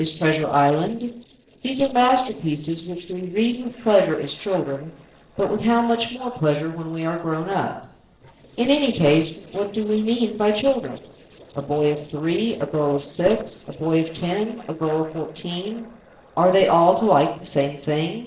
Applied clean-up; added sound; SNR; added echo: neural separator model SepFormer DNS4.